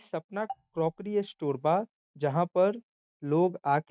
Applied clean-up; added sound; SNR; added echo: neural mask model DeepFilterNet 3.